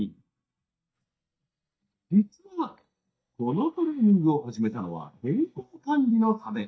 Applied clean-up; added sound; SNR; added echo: neural mask model DeepFilterNet 3.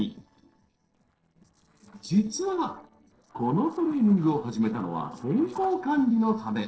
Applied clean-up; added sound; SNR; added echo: neural separator model SepFormer DNS4.